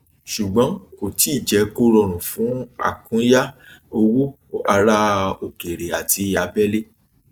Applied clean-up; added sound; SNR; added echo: neural mask model Resemble Enhance denoiser.